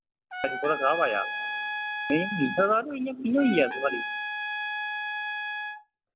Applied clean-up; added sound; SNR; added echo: none; Trumpet; 5 dB; none.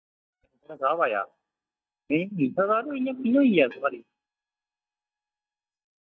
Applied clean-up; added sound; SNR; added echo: neural mask model DeepFilterNet 3.